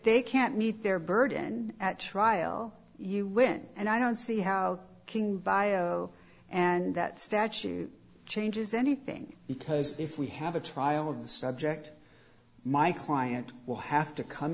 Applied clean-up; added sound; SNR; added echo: none; none; none; none.